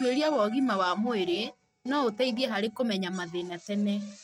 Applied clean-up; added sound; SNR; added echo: neural mask model RNNoise.